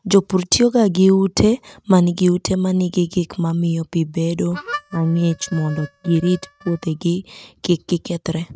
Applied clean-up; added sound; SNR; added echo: neural mask model RNNoise.